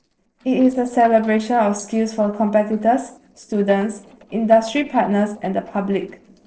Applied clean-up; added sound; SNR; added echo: neural separator model SepFormer DNS4.